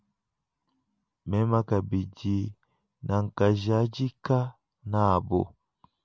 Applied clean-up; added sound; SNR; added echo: none; none; none; none.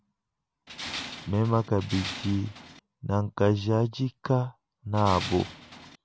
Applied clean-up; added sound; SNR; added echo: none; Tools; 11 dB; none.